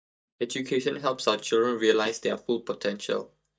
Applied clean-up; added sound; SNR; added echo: neural mask model DeepFilterNet 3.